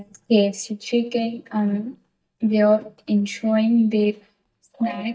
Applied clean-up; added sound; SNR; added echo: neural mask model DeepFilterNet 3.